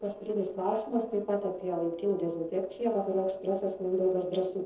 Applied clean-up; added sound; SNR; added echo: neural separator model SepFormer DNS4.